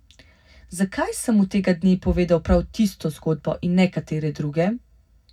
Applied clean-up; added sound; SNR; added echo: none; none; none; reverberation time 0.4 s.